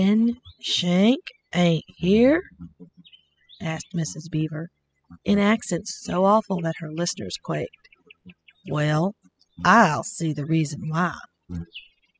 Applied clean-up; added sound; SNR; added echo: classical method spectral subtraction.